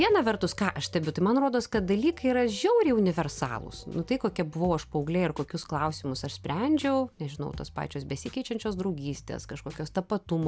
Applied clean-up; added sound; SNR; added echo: none; none; none; none.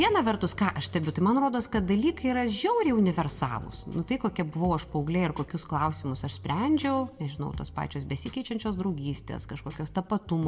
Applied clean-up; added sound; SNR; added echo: none; none; none; reverberation time 0.8 s.